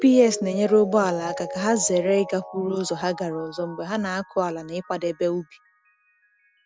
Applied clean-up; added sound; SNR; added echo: none; Mallet percussion; 14 dB; none.